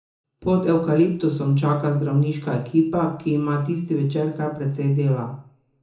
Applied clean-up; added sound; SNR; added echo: none; none; none; reverberation time 0.6 s.